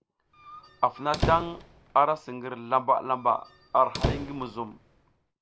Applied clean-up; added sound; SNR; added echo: none; Squeak; 8 dB; none.